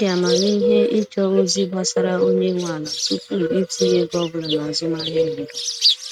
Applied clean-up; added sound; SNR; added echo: neural mask model RNNoise.